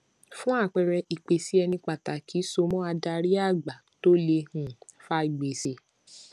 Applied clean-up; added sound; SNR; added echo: none; none; none; none.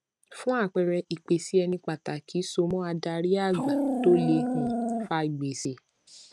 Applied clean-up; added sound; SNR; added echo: neural mask model RNNoise.